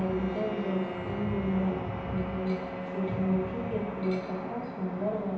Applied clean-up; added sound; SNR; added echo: none; Bowed string instrument; 10 dB; reverberation time 0.9 s.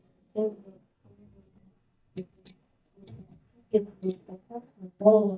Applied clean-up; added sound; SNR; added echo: neural mask model DeepFilterNet 3.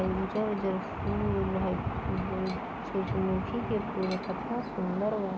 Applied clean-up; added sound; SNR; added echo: none; none; none; none.